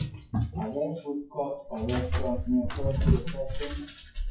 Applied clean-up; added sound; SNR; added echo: classical method WPE with log-MMSE.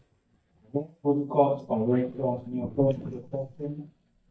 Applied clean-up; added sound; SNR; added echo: neural mask model DeepFilterNet 3.